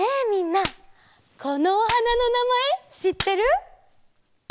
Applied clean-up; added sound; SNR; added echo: none; Clapping; 14 dB; none.